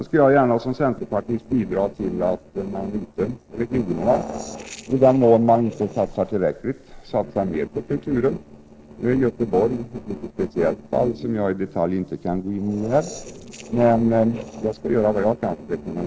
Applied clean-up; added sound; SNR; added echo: neural separator model SepFormer DNS4.